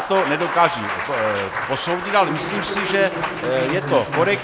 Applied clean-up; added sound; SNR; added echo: none; Applause; 5 dB; none.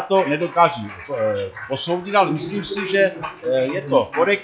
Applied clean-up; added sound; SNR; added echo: classical method log-MMSE.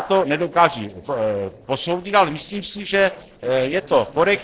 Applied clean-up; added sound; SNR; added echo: neural separator model SepFormer DNS4.